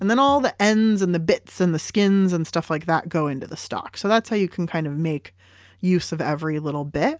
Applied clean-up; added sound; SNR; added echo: none; none; none; none.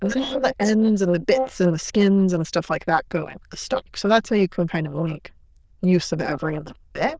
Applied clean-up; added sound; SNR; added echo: neural diffusion model UNIVERSE++.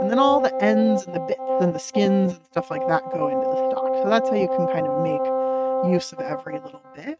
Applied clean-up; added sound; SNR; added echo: neural mask model RNNoise.